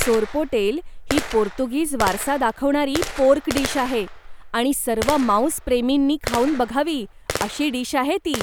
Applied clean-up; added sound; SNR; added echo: none; Gunshot, gunfire; 9 dB; none.